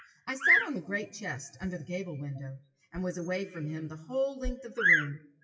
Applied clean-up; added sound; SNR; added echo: classical method WPE with log-MMSE.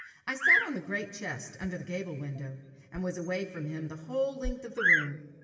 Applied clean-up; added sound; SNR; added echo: none; Bird vocalization, bird call, bird song; -2 dB; reverberation time 2.4 s.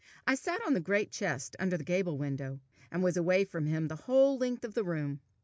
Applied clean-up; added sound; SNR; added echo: none; none; none; none.